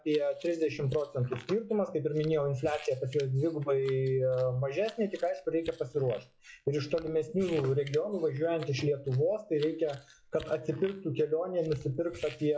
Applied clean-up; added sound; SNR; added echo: classical method log-MMSE.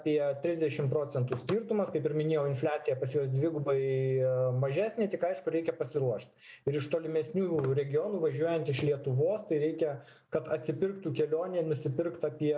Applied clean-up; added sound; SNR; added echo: none; none; none; none.